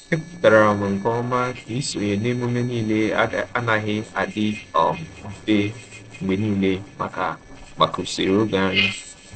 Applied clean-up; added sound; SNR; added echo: neural separator model SepFormer DNS4.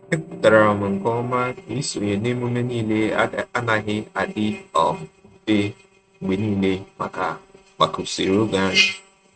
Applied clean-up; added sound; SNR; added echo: neural mask model RNNoise.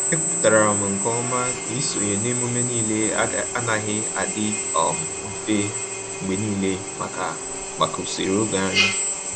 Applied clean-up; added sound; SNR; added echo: none; Drill; -1 dB; none.